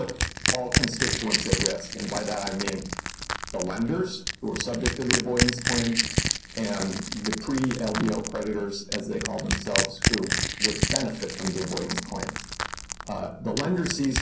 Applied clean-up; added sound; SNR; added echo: none; Crushing; -1 dB; reverberation time 0.6 s.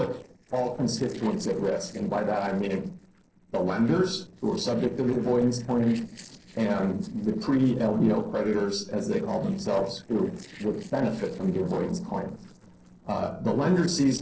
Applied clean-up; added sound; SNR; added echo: neural separator model SepFormer DNS4.